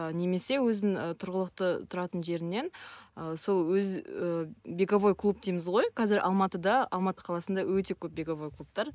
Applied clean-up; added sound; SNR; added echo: none; none; none; none.